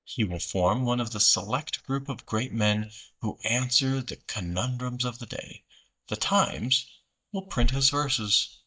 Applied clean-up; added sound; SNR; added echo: neural mask model DeepFilterNet 3.